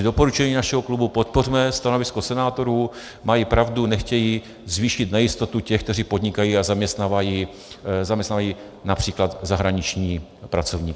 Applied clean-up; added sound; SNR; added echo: none; none; none; none.